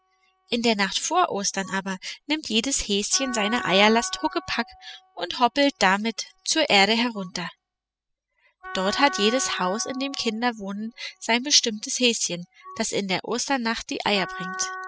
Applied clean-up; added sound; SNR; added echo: classical method spectral subtraction.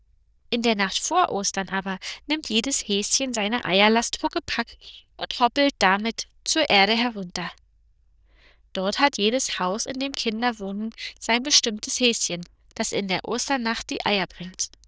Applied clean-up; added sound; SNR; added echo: neural diffusion model UNIVERSE++.